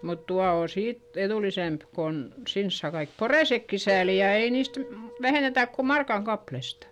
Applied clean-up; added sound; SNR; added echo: none; Piano; 19 dB; none.